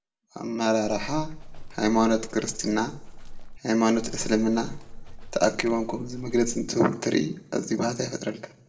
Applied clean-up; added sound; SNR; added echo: none; Livestock, farm animals, working animals; 10 dB; reverberation time 0.4 s.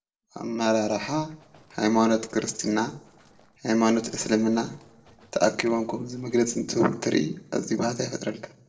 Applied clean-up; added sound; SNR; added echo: neural separator model SepFormer DNS4.